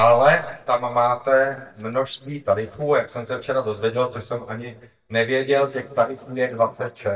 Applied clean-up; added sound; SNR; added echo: neural mask model DeepFilterNet 3.